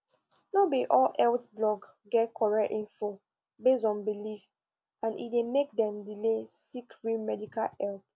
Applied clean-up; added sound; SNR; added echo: none; none; none; none.